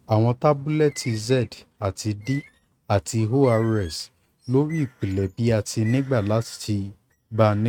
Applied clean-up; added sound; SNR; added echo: neural mask model RNNoise.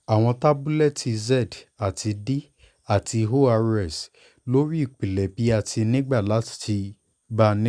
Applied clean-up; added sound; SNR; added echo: none; none; none; none.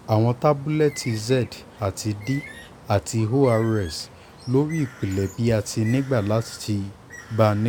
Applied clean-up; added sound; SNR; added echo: none; Bird; 19 dB; none.